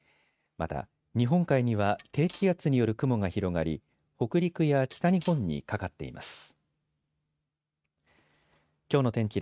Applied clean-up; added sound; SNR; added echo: neural mask model RNNoise.